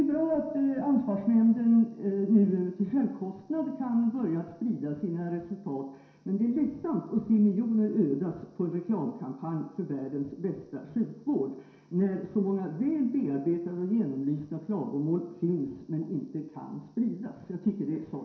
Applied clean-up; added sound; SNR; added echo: none; none; none; reverberation time 0.7 s.